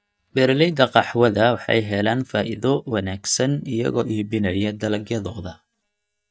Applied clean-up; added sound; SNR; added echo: neural mask model DeepFilterNet 3.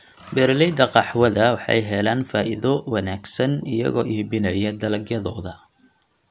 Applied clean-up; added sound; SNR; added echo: none; none; none; none.